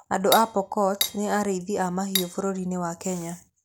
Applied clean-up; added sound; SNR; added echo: none; Cutlery, silverware; 6 dB; none.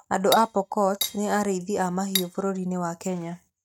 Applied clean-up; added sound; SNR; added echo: neural mask model RNNoise.